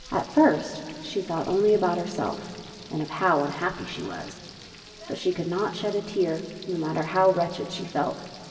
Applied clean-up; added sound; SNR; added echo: none; Frying (food); 20 dB; reverberation time 2.3 s.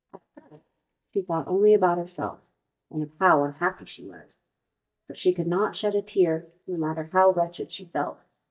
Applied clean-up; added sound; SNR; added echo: neural mask model DeepFilterNet 3.